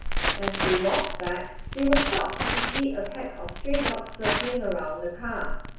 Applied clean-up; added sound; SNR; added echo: none; Crackle; -1 dB; reverberation time 0.6 s.